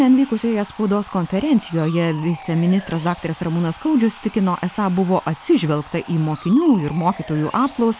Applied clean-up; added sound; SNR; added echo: none; Sawing; 19 dB; none.